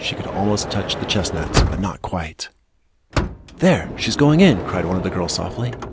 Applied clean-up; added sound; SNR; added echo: none; Sliding door / Motor vehicle (road); 6 dB; none.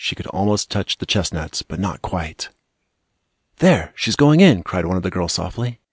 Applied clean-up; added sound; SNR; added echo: none; none; none; none.